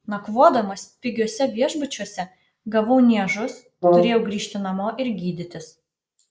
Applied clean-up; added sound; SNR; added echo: neural mask model Resemble Enhance denoiser.